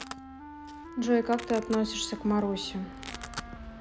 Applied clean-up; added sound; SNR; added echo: none; Domestic sounds, home sounds + Wind instrument, woodwind instrument; 12 dB; none.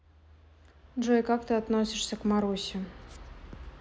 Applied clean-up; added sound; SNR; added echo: none; none; none; none.